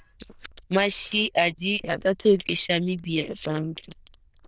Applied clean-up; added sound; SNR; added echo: neural diffusion model UNIVERSE++.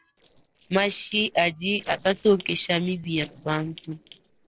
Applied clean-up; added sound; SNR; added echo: neural separator model SepFormer DNS4.